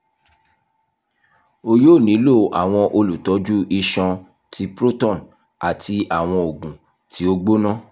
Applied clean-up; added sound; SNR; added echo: none; none; none; none.